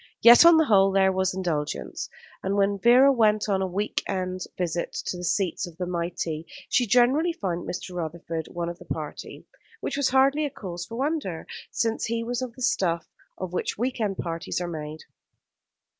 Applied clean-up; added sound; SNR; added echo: none; none; none; none.